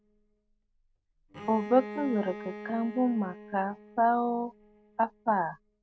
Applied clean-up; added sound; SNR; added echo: none; Bowed string instrument; 14 dB; none.